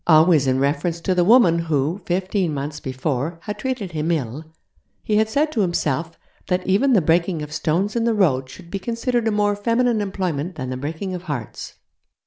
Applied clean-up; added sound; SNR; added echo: none; none; none; none.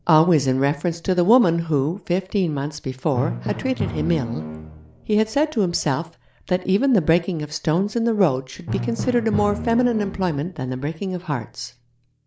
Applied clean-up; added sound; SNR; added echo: none; Drum; 12 dB; none.